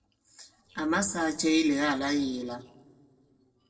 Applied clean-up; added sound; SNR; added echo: neural separator model SepFormer DNS4.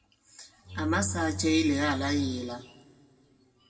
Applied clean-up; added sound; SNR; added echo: none; Bowed string instrument; 7 dB; reverberation time 1.5 s.